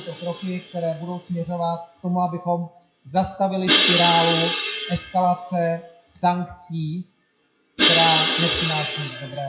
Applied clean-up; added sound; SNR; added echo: classical method WPE with log-MMSE.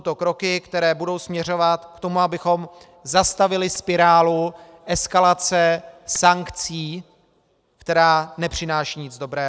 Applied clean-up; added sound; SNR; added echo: none; none; none; none.